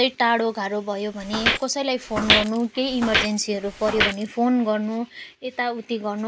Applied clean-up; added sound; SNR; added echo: none; Walk, footsteps; 1 dB; none.